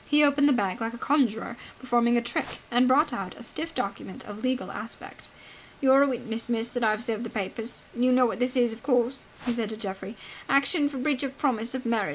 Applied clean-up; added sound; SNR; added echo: none; Whoosh, swoosh, swish; 17 dB; none.